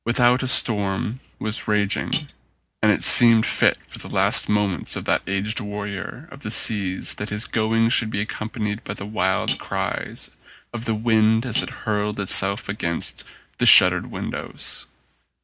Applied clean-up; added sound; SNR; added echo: none; Cutlery, silverware; 13 dB; none.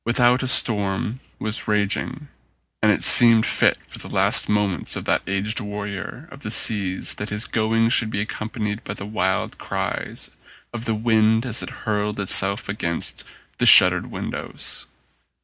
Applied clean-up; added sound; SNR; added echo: none; none; none; none.